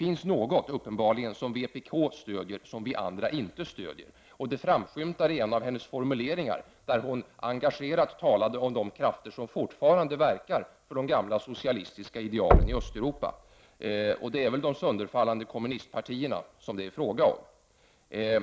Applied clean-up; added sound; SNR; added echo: none; Knock; 1 dB; none.